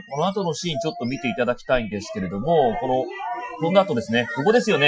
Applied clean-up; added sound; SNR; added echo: classical method Wiener filter.